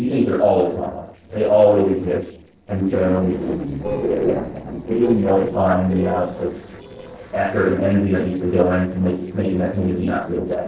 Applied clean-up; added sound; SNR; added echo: neural separator model SepFormer DNS4.